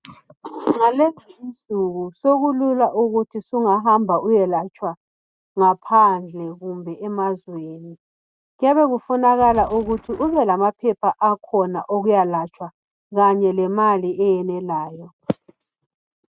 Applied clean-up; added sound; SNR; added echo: neural mask model RNNoise.